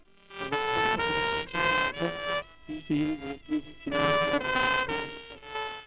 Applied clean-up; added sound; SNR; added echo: neural separator model SepFormer WHAMR!.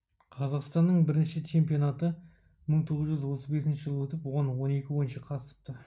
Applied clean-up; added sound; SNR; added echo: none; none; none; none.